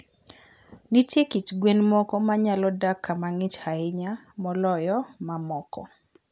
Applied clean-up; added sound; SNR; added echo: none; none; none; none.